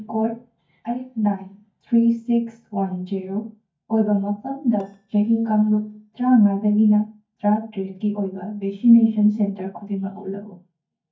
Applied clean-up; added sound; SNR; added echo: neural mask model DeepFilterNet 3.